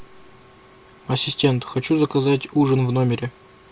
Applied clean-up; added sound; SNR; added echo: none; none; none; none.